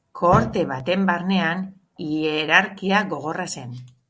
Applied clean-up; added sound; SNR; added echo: none; none; none; none.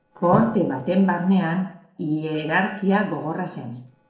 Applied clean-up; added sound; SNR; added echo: neural separator model SepFormer DNS4.